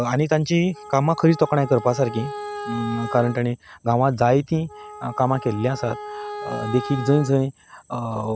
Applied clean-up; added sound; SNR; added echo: none; Wind instrument, woodwind instrument; 13 dB; none.